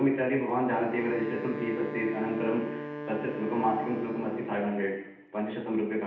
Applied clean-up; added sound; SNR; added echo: none; Wind instrument, woodwind instrument; 10 dB; reverberation time 0.8 s.